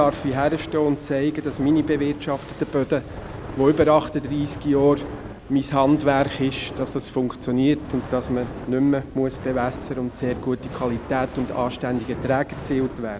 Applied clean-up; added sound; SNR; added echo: none; Fire; 13 dB; none.